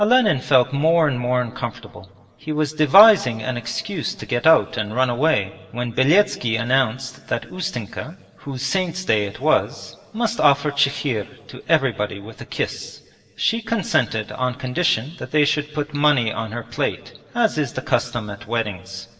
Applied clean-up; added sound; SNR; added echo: none; none; none; reverberation time 1.6 s.